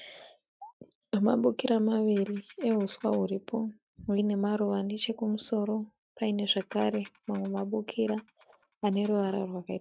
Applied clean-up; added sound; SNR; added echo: neural mask model RNNoise.